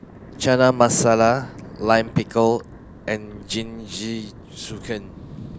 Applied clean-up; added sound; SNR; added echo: none; Thunder; 18 dB; none.